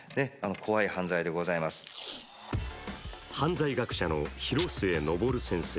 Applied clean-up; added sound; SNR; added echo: none; Packing tape, duct tape; 15 dB; none.